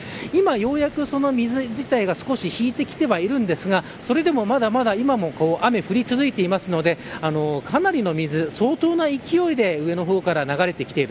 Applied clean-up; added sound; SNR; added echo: none; none; none; none.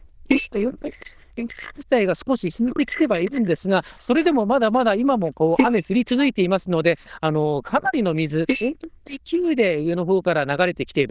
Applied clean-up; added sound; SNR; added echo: neural diffusion model UNIVERSE++.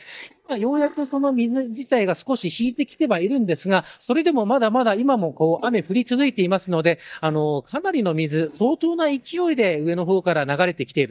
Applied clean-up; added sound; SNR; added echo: neural mask model DeepFilterNet 3.